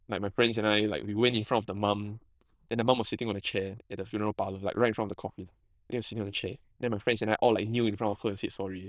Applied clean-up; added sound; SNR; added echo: neural diffusion model UNIVERSE++.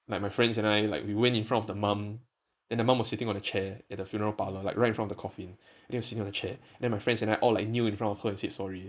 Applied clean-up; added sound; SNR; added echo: neural mask model Resemble Enhance denoiser.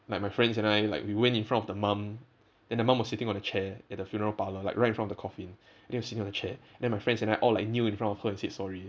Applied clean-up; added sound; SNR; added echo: none; none; none; none.